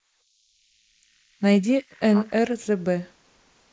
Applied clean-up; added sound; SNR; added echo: neural mask model Resemble Enhance denoiser.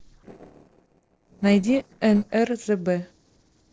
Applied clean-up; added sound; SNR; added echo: neural separator model SepFormer DNS4.